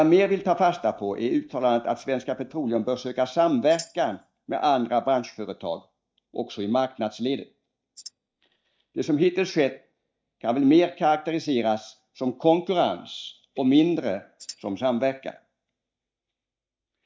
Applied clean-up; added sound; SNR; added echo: neural mask model DeepFilterNet 3.